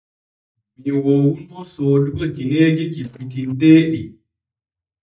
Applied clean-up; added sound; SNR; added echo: neural mask model DeepFilterNet 3.